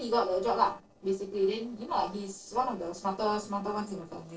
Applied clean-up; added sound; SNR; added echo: neural separator model SepFormer DNS4.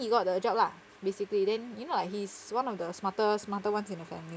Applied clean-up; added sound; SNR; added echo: none; none; none; none.